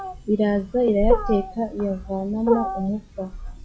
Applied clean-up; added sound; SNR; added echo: classical method WPE with log-MMSE.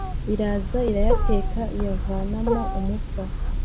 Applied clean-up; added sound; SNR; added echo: none; Wild animals; -4 dB; reverberation time 1.1 s.